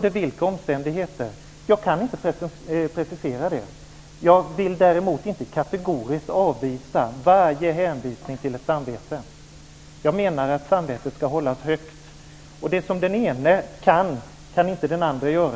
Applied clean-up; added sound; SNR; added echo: none; none; none; none.